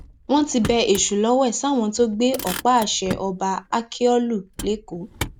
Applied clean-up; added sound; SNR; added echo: none; Motor vehicle (road); 14 dB; none.